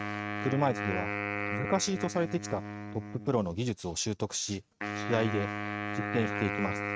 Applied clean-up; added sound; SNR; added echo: neural mask model RNNoise.